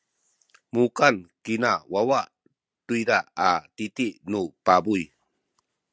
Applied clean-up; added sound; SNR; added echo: none; none; none; none.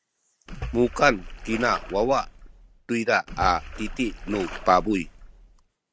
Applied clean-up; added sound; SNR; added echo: none; Splash, splatter; 11 dB; none.